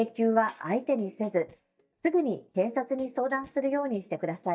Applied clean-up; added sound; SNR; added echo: neural mask model DeepFilterNet 3.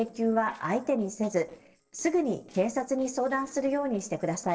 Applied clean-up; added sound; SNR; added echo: neural separator model SepFormer DNS4.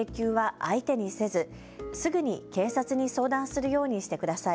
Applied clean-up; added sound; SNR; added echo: none; none; none; none.